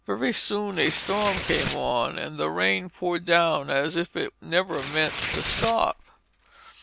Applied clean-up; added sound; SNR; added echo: none; Tearing; 8 dB; none.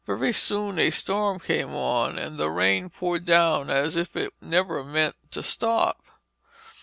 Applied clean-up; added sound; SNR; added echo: none; none; none; none.